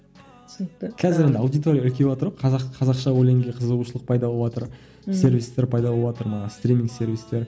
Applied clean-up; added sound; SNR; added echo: none; none; none; none.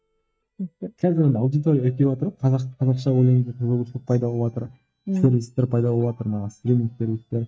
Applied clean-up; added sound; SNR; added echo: neural mask model DeepFilterNet 3.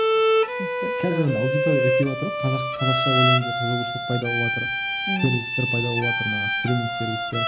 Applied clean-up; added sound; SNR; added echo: none; Bowed string instrument; -3 dB; none.